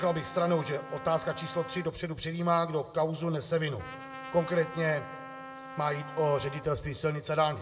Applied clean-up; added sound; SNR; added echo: none; Trumpet; 14 dB; reverberation time 0.8 s.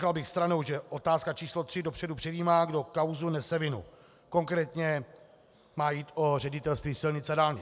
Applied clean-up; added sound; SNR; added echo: none; none; none; none.